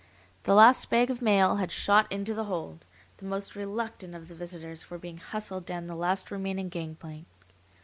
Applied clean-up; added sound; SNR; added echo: none; none; none; none.